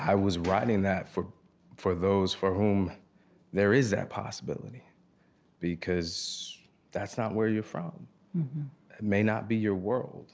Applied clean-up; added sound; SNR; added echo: none; none; none; none.